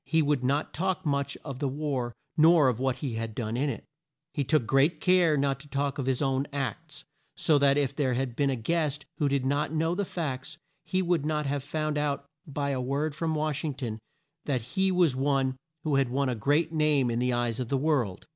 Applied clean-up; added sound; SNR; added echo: none; none; none; none.